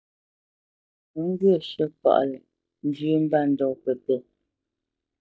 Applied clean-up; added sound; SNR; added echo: neural mask model DeepFilterNet 3.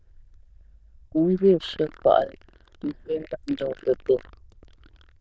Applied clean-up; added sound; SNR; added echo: neural diffusion model UNIVERSE++.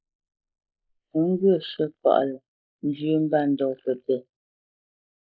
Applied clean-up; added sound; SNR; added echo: neural mask model Resemble Enhance denoiser.